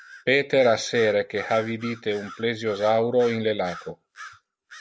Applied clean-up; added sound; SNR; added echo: none; Bird vocalization, bird call, bird song; 19 dB; none.